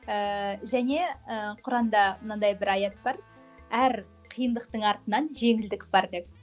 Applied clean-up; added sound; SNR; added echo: none; none; none; none.